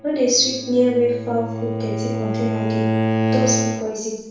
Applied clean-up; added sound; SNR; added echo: none; Bowed string instrument; 1 dB; reverberation time 0.7 s.